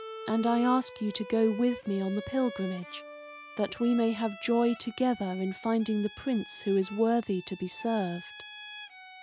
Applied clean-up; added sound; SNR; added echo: none; Bowed string instrument; 15 dB; none.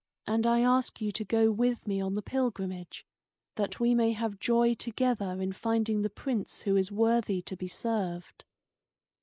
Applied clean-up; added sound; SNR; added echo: neural mask model Resemble Enhance denoiser.